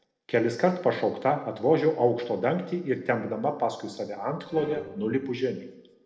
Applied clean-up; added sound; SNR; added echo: neural separator model SepFormer DNS4.